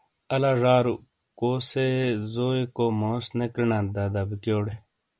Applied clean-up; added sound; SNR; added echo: none; none; none; none.